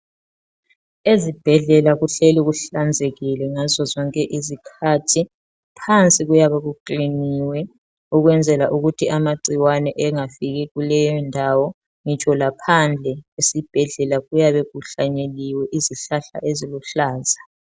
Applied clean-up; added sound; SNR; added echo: none; none; none; none.